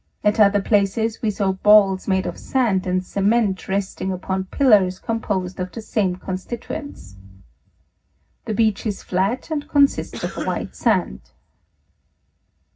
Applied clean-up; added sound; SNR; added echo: none; Cough; 13 dB; reverberation time 0.4 s.